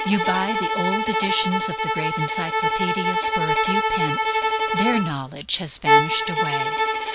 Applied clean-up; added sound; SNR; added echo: none; Bowed string instrument; -3 dB; none.